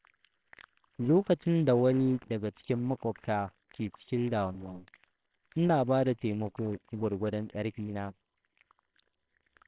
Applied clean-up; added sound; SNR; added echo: neural separator model SepFormer WHAMR!.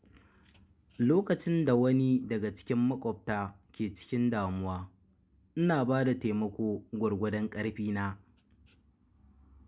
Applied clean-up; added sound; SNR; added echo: none; none; none; none.